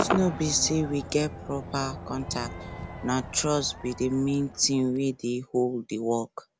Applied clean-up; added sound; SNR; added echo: none; Crowd / Cheering / Fireworks; 10 dB; none.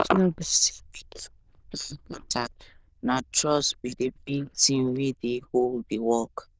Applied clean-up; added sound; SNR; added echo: neural diffusion model UNIVERSE++.